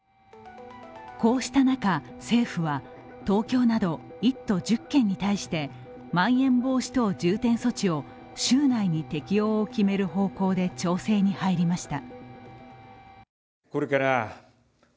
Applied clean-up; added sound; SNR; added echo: none; none; none; none.